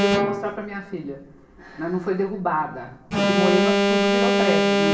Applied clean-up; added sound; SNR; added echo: none; Alarm; -4 dB; reverberation time 0.8 s.